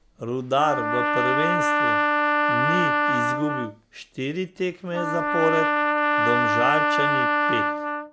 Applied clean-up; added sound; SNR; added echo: none; Trumpet; -5 dB; none.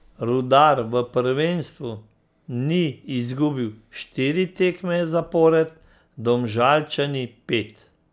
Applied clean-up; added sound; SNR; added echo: none; none; none; none.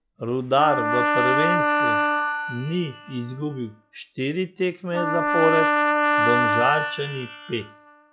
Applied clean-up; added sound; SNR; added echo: classical method log-MMSE.